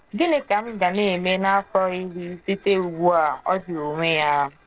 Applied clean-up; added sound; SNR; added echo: neural separator model SepFormer DNS4.